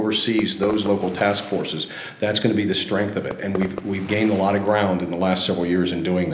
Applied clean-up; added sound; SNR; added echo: none; Fireworks; 16 dB; reverberation time 0.8 s.